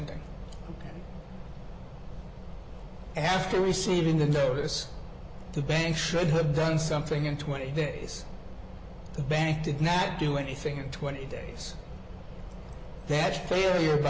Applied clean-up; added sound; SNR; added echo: none; none; none; none.